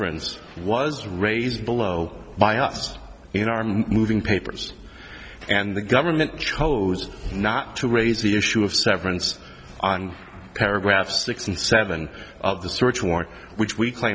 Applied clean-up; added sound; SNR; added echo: none; none; none; none.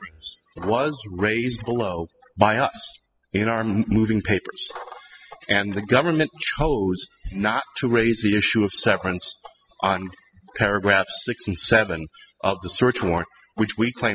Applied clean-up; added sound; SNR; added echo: classical method spectral subtraction.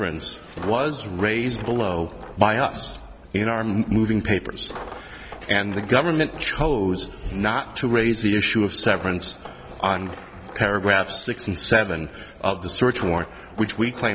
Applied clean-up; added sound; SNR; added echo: none; Coin (dropping); 18 dB; none.